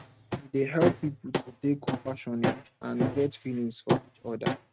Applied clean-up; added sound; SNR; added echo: neural mask model RNNoise.